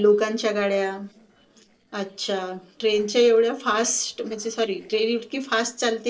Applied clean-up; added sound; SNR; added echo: neural separator model SepFormer DNS4.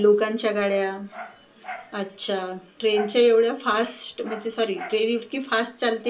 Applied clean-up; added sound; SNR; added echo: none; Dog; 19 dB; reverberation time 0.2 s.